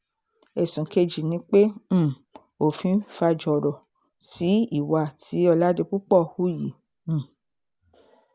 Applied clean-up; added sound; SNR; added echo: none; none; none; none.